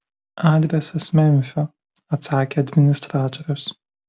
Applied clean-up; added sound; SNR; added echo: none; none; none; none.